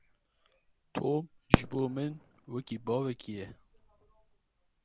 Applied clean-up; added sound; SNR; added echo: none; Fireworks; 0 dB; none.